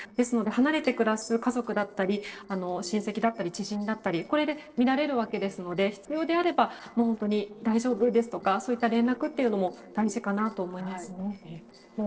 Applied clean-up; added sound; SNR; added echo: neural separator model SepFormer DNS4.